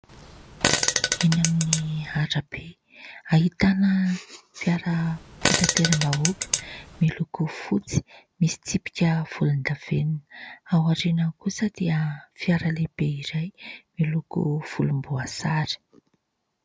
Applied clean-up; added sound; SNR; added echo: none; Fart; 2 dB; none.